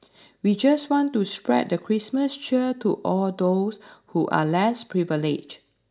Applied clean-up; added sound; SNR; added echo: none; none; none; none.